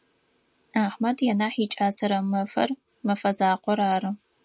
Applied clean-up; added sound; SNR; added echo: none; none; none; none.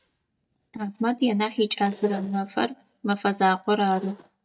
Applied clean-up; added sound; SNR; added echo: neural mask model DeepFilterNet 3.